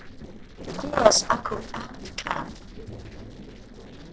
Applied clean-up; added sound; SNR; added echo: neural separator model SepFormer DNS4.